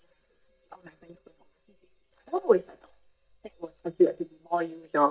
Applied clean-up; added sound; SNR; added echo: neural mask model DeepFilterNet 3.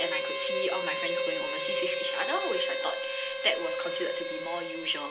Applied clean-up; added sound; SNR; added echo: none; Harmonica; -2 dB; reverberation time 0.2 s.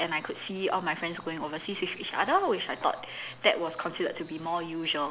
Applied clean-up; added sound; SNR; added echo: none; none; none; none.